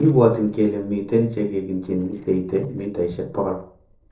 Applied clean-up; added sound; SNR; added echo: neural separator model SepFormer DNS4.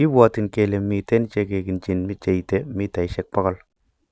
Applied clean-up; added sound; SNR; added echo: none; none; none; none.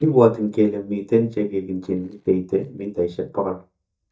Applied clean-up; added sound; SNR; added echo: neural mask model DeepFilterNet 3.